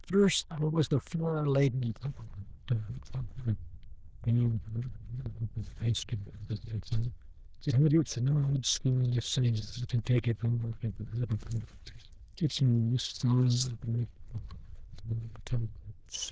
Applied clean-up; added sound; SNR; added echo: neural diffusion model UNIVERSE++.